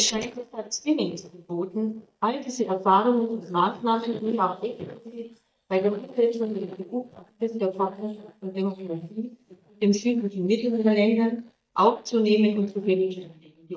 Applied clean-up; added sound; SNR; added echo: neural mask model DeepFilterNet 3.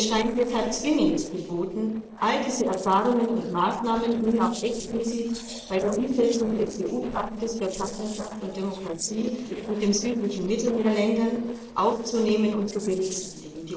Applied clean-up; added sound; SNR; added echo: neural separator model SepFormer DNS4.